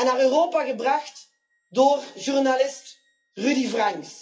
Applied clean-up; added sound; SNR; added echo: classical method WPE with log-MMSE.